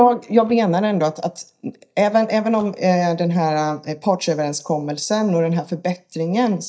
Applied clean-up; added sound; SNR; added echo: neural mask model DeepFilterNet 3.